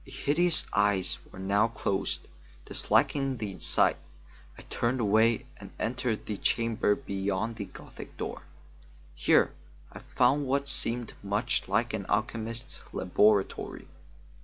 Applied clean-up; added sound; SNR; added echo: none; none; none; none.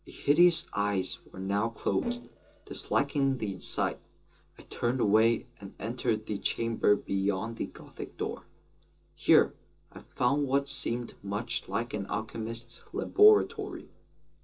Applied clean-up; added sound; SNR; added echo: neural separator model SepFormer DNS4.